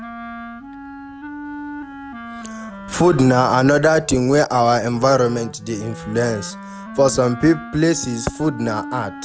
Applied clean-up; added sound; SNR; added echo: none; Wind instrument, woodwind instrument; 14 dB; none.